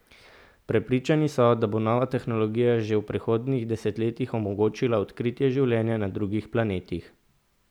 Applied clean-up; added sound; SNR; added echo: none; none; none; none.